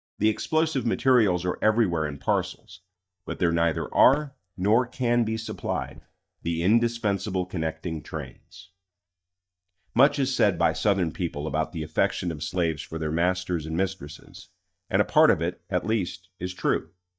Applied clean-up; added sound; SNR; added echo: neural mask model DeepFilterNet 3.